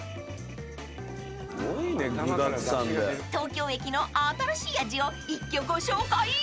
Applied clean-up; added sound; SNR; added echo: none; none; none; none.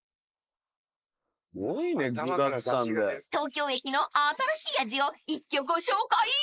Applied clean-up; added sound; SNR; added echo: neural mask model Resemble Enhance denoiser.